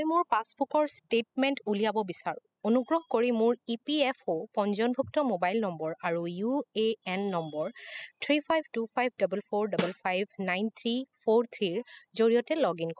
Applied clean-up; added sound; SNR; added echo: classical method spectral subtraction.